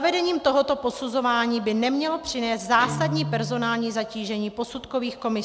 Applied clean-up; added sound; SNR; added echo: none; Guitar; 13 dB; none.